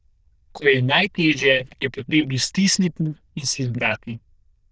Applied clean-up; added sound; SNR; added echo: neural diffusion model UNIVERSE++.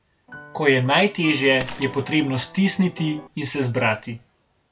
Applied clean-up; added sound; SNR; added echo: none; Gunshot, gunfire + Piano; 17 dB; none.